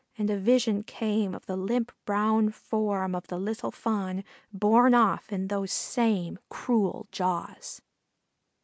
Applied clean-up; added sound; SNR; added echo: none; none; none; none.